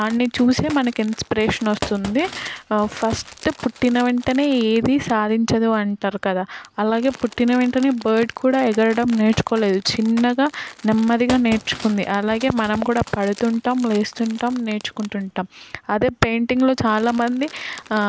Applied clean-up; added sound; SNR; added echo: none; Crumpling, crinkling + Computer keyboard; 19 dB; none.